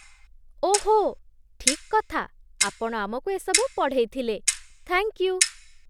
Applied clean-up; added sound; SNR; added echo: none; Clock; 4 dB; none.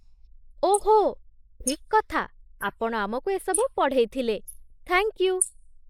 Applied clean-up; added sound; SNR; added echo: neural mask model Resemble Enhance denoiser.